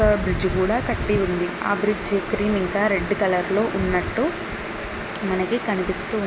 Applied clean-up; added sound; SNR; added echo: none; none; none; none.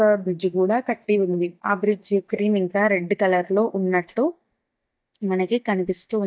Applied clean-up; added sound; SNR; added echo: neural mask model DeepFilterNet 3.